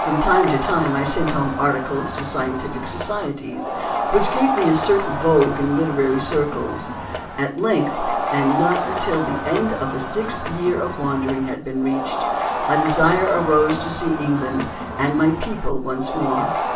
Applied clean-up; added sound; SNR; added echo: none; Crowd; 4 dB; reverberation time 0.4 s.